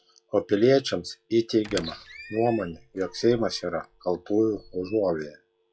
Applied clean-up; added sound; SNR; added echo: classical method log-MMSE.